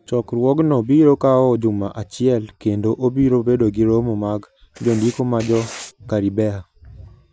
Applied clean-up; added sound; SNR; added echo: none; Writing; 17 dB; none.